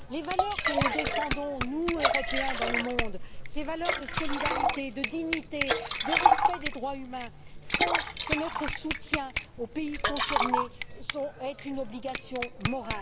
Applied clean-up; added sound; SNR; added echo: none; Liquid + Bicycle bell; -5 dB; none.